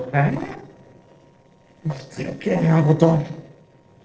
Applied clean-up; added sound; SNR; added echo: neural separator model SepFormer DNS4.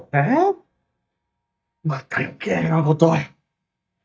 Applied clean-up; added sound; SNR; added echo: neural mask model DeepFilterNet 3.